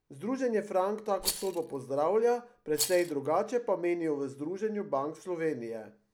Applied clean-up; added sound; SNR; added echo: none; Rattle; 8 dB; none.